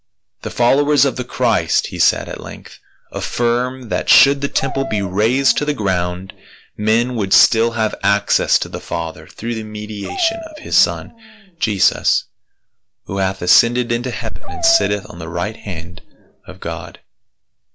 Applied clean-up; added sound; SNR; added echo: none; Dog; 14 dB; none.